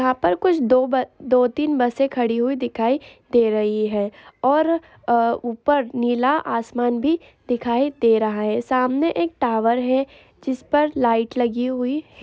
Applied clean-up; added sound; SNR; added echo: none; none; none; none.